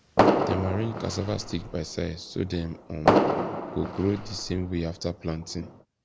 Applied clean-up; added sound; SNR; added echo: none; Fireworks; -3 dB; none.